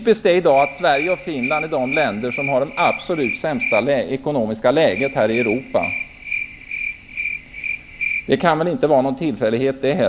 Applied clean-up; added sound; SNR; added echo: none; Cricket; 8 dB; none.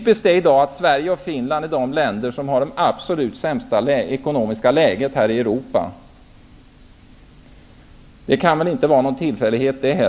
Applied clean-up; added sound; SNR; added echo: none; none; none; none.